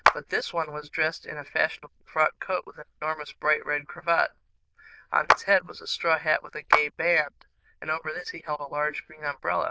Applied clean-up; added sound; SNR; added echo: neural diffusion model UNIVERSE++.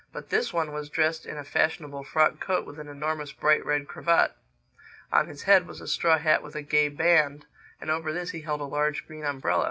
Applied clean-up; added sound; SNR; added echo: none; none; none; none.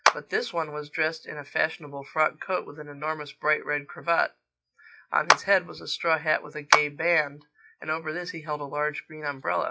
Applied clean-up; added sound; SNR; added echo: classical method log-MMSE.